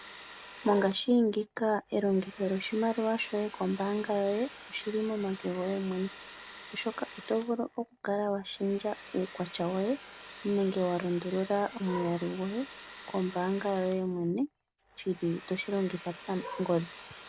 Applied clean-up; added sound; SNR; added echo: none; Domestic sounds, home sounds; 18 dB; none.